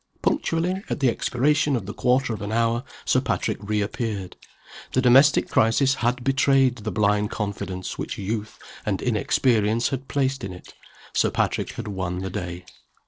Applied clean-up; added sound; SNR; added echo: neural separator model SepFormer DNS4.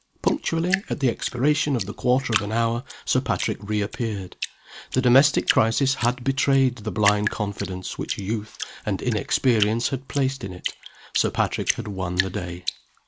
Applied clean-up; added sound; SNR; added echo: none; Drip; 10 dB; none.